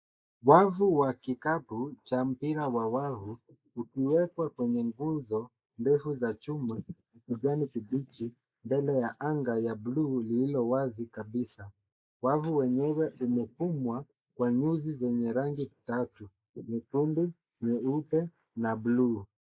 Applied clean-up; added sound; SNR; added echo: neural mask model Resemble Enhance denoiser.